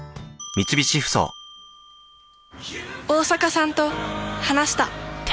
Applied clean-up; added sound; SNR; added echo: none; Bell; 15 dB; none.